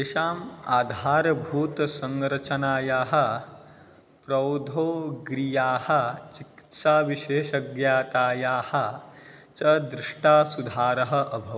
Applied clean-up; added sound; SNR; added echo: none; none; none; none.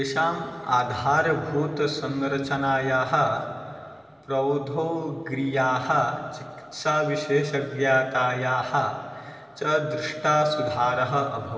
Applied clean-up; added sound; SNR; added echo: none; none; none; reverberation time 2.6 s.